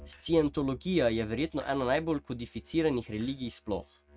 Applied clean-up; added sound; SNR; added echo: neural mask model RNNoise.